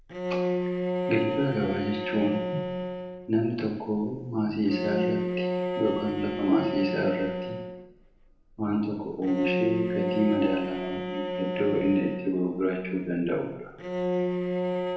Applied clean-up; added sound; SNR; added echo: none; Bowed string instrument; 2 dB; reverberation time 0.9 s.